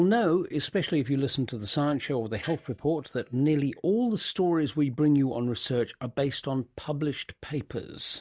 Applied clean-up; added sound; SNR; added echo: neural mask model DeepFilterNet 3.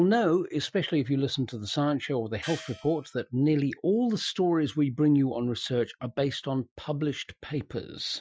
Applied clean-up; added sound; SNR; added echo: classical method Wiener filter.